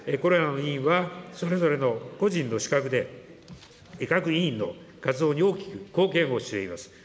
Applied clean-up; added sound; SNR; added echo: none; none; none; none.